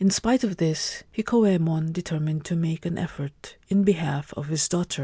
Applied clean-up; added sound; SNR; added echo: none; none; none; none.